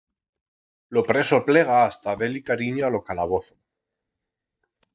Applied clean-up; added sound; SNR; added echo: neural mask model DeepFilterNet 3.